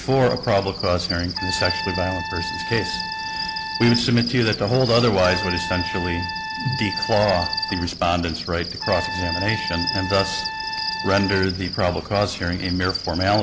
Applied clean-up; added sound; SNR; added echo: none; Trumpet + Cricket; 6 dB; none.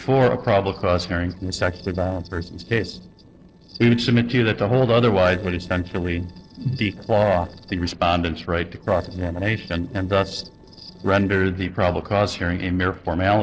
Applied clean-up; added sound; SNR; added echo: neural separator model SepFormer DNS4.